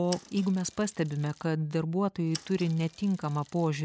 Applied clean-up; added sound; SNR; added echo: none; Mechanisms / Bicycle; 18 dB; none.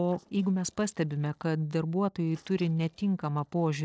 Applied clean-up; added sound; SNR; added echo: neural separator model SepFormer DNS4.